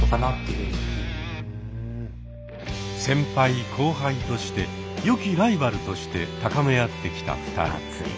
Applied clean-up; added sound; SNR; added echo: none; Bowed string instrument; 8 dB; none.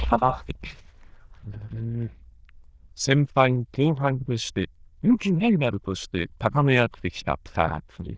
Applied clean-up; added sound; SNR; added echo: neural diffusion model UNIVERSE++.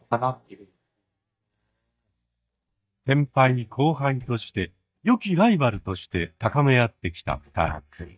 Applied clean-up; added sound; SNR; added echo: neural mask model DeepFilterNet 3.